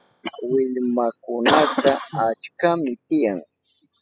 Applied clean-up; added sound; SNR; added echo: classical method spectral subtraction.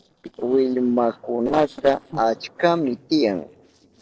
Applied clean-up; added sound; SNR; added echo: neural separator model SepFormer DNS4.